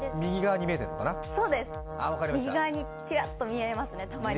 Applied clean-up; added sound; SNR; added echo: none; Brass instrument; 9 dB; none.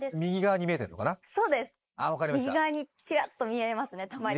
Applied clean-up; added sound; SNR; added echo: neural mask model Resemble Enhance denoiser.